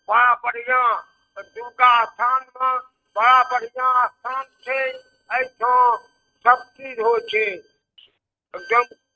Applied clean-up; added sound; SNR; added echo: neural mask model RNNoise.